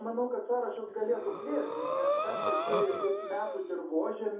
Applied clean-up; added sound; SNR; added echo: none; Breathing; 1 dB; reverberation time 0.5 s.